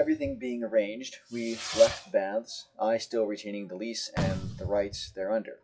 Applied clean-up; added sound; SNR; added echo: classical method log-MMSE.